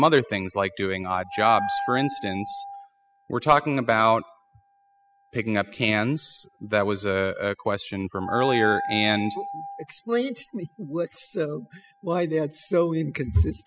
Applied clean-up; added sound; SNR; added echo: classical method spectral subtraction.